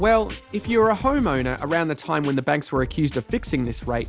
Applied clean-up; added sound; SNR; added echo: none; none; none; none.